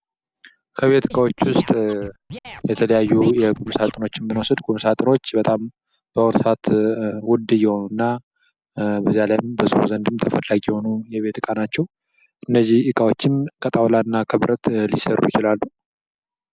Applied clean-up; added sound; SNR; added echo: none; Scratching (performance technique); 19 dB; none.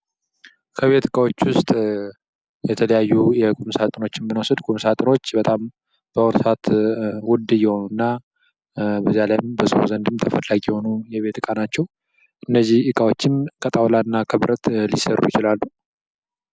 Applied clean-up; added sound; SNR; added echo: none; none; none; none.